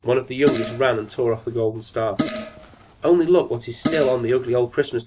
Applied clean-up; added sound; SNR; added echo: none; Fart; 10 dB; none.